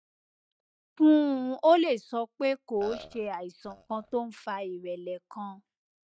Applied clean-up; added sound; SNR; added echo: neural mask model DeepFilterNet 3.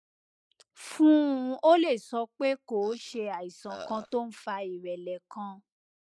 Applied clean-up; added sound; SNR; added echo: neural mask model Resemble Enhance denoiser.